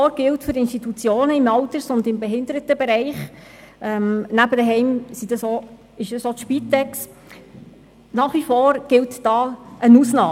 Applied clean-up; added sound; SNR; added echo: none; none; none; none.